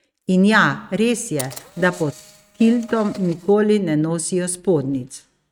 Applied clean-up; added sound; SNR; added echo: neural mask model RNNoise.